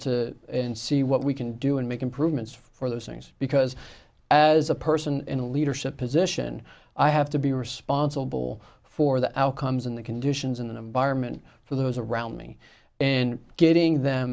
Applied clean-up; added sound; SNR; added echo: none; none; none; none.